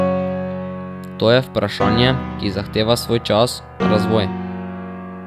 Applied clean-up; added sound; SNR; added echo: none; Piano; 4 dB; none.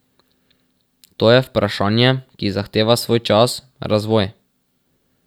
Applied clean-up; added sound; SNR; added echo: none; none; none; none.